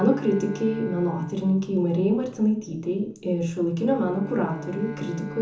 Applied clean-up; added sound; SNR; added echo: none; Bowed string instrument; 14 dB; reverberation time 0.6 s.